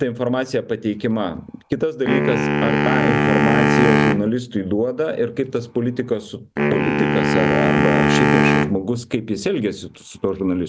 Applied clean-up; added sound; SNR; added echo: none; Wind instrument, woodwind instrument; -2 dB; none.